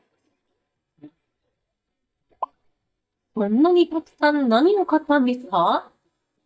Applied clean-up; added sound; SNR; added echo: neural mask model DeepFilterNet 3.